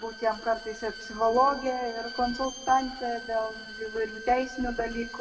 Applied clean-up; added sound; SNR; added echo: none; Bowed string instrument; 13 dB; reverberation time 1.0 s.